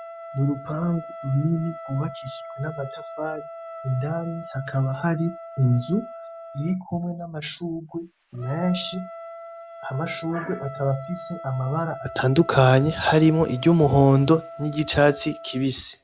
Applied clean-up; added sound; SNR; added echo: none; Trumpet; 15 dB; none.